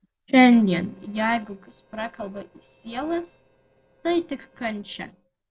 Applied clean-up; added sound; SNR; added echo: neural separator model SepFormer DNS4.